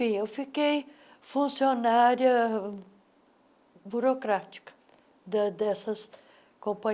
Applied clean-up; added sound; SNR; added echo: none; none; none; none.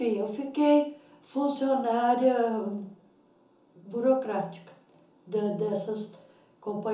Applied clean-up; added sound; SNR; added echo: none; none; none; reverberation time 0.7 s.